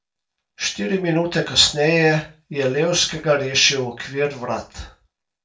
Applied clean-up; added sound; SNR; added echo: none; none; none; reverberation time 0.3 s.